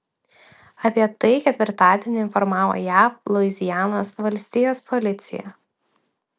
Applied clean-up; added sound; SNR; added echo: none; none; none; none.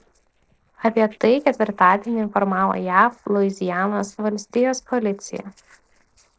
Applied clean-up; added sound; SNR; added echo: neural separator model SepFormer DNS4.